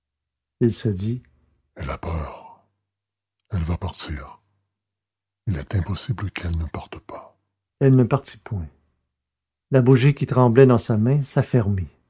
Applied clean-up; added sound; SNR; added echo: none; Finger snapping; 17 dB; none.